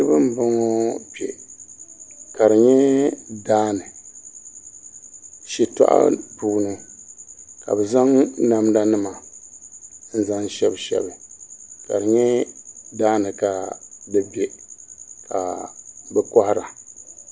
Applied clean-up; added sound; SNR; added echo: none; none; none; none.